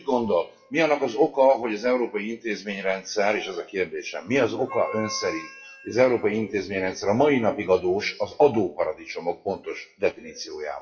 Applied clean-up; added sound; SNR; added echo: classical method WPE with log-MMSE.